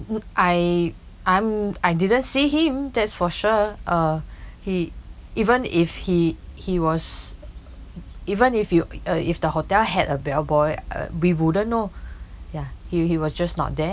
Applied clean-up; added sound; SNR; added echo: none; none; none; none.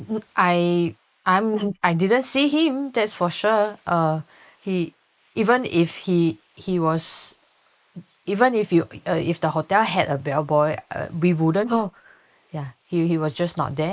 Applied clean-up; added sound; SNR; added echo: neural mask model Resemble Enhance denoiser.